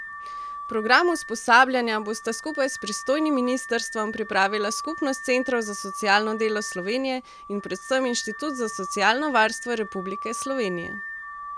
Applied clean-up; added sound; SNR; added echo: none; Alarm / Car; 11 dB; none.